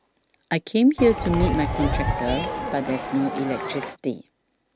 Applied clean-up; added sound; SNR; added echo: none; Crowd; 2 dB; none.